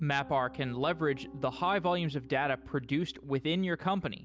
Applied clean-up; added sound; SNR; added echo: none; Piano; 18 dB; none.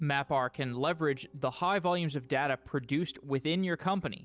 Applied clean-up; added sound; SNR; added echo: neural separator model SepFormer DNS4.